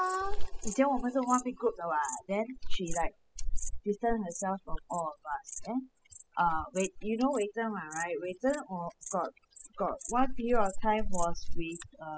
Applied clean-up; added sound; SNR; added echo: classical method spectral subtraction.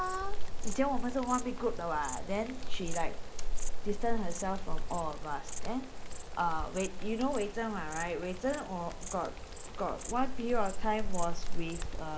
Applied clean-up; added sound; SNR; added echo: none; Insect; -4 dB; none.